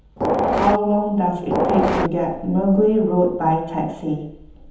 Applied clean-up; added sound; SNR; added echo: none; Train; -1 dB; reverberation time 1.3 s.